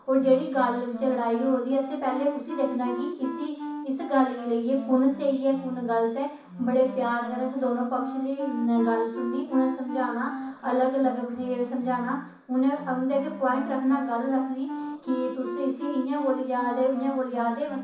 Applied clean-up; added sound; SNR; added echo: none; Wind instrument, woodwind instrument; 10 dB; reverberation time 0.6 s.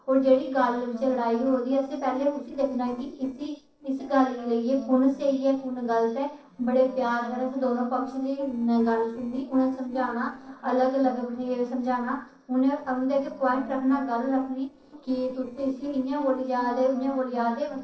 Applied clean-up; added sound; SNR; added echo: neural separator model SepFormer DNS4.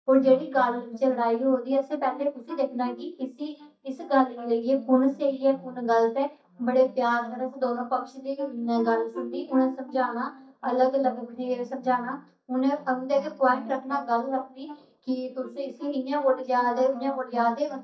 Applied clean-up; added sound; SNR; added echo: neural mask model DeepFilterNet 3.